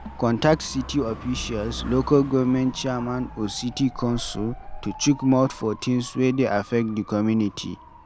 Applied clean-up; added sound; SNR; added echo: none; Motorcycle / Dog; 15 dB; none.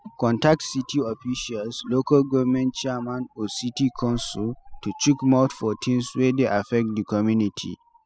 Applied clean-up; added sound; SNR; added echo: classical method spectral subtraction.